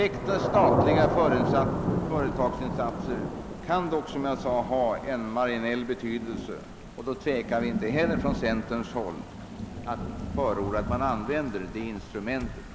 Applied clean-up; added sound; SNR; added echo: none; Thunder / Rain; 2 dB; none.